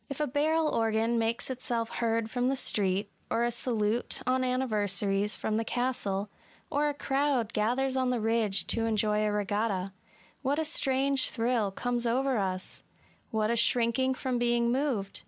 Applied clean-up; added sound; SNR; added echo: none; none; none; none.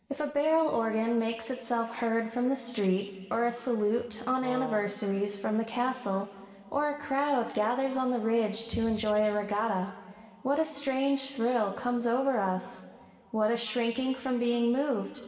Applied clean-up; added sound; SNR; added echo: none; Brass instrument; 11 dB; reverberation time 2.2 s.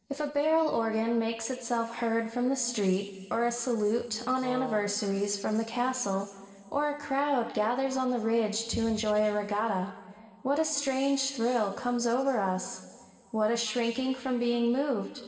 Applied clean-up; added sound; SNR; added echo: neural separator model SepFormer DNS4.